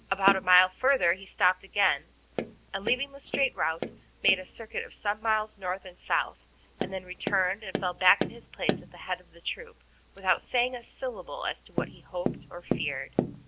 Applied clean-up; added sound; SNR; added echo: none; Tap; 7 dB; none.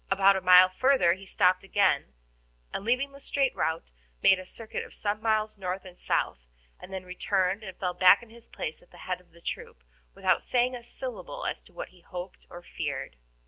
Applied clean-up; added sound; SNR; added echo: none; none; none; none.